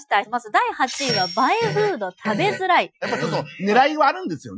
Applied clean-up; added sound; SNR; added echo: classical method Wiener filter.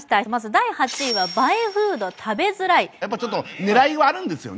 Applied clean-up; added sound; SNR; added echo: none; none; none; none.